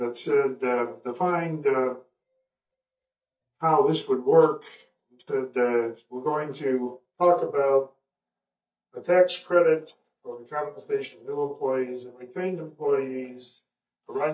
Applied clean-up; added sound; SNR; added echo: neural mask model DeepFilterNet 3.